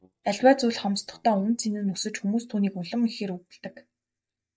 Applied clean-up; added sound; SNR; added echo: neural mask model DeepFilterNet 3.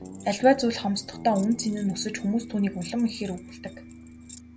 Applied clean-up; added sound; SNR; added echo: none; Keys jangling + Guitar; 14 dB; none.